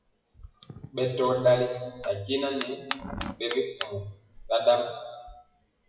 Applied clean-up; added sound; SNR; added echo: classical method WPE with log-MMSE.